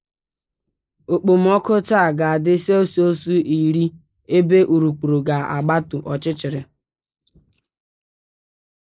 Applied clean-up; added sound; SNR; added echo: neural mask model Resemble Enhance denoiser.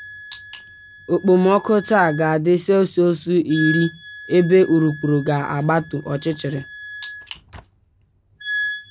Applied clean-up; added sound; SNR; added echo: none; Wind instrument, woodwind instrument; 14 dB; none.